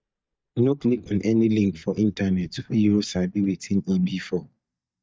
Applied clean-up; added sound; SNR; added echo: neural mask model DeepFilterNet 3.